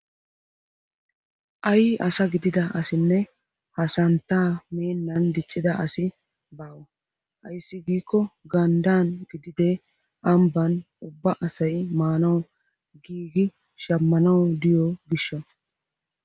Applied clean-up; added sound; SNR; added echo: none; none; none; none.